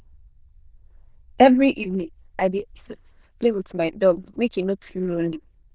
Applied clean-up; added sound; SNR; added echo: neural diffusion model UNIVERSE++.